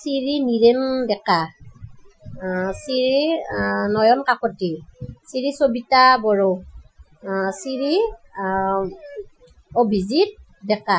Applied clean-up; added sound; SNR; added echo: classical method Wiener filter.